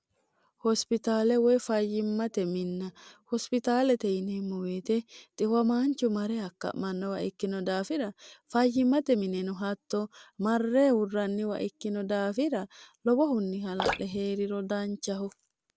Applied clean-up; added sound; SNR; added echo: none; Drip; 9 dB; none.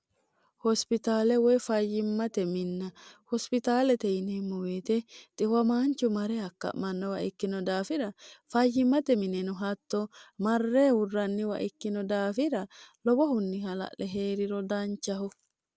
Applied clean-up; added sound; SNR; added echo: none; none; none; none.